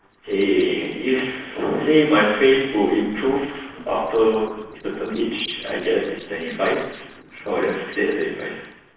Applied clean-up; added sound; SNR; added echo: neural separator model SepFormer DNS4.